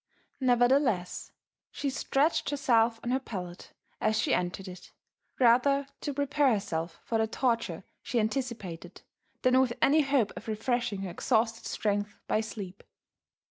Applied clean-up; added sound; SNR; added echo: none; none; none; none.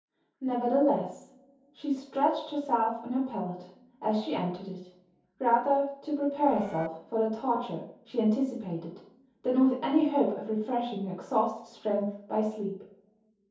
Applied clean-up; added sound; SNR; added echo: none; Bird; 19 dB; reverberation time 0.6 s.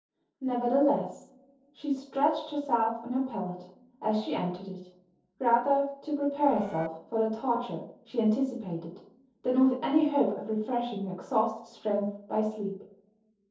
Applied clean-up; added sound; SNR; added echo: neural separator model SepFormer DNS4.